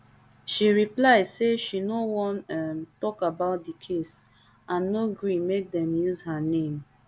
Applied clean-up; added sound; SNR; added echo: none; none; none; none.